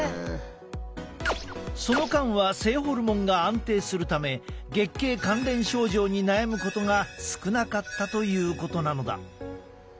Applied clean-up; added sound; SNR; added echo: none; none; none; none.